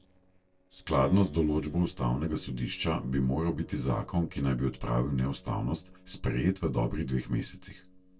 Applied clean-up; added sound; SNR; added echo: neural separator model SepFormer DNS4.